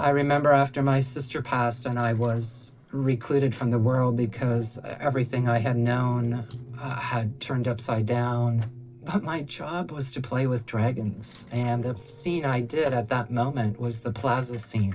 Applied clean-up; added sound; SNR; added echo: neural separator model SepFormer DNS4.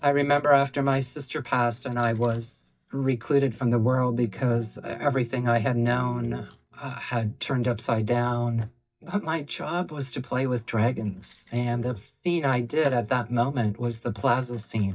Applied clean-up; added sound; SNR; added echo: neural mask model DeepFilterNet 3.